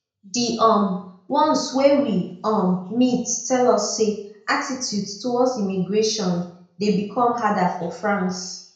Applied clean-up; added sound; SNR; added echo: none; none; none; reverberation time 0.5 s.